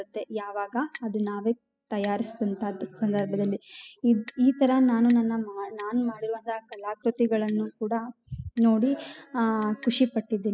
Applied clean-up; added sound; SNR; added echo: classical method spectral subtraction.